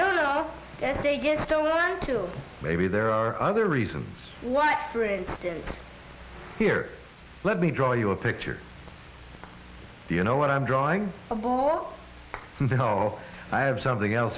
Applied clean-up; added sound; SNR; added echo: none; none; none; none.